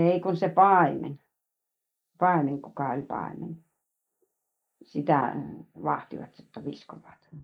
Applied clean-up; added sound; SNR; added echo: neural mask model Resemble Enhance denoiser.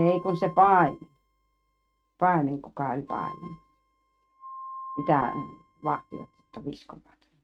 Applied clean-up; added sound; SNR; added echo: neural mask model RNNoise.